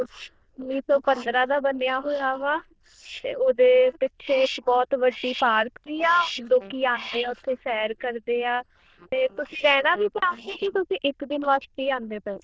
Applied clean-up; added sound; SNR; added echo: neural diffusion model UNIVERSE++.